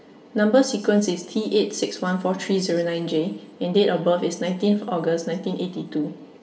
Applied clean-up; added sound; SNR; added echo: none; none; none; reverberation time 1.0 s.